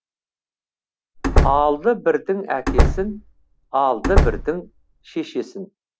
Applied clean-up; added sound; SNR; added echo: none; Slam; -3 dB; none.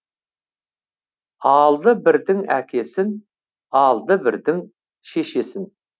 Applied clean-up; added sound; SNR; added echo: none; none; none; none.